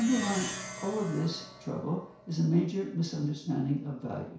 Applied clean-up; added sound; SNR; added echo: none; Plucked string instrument; 12 dB; reverberation time 0.6 s.